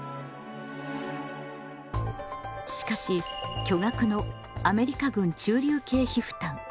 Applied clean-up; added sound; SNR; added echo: none; none; none; none.